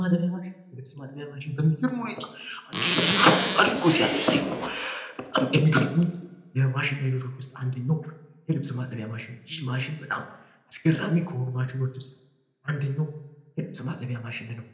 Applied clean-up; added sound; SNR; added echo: none; Zipper (clothing); 0 dB; reverberation time 0.7 s.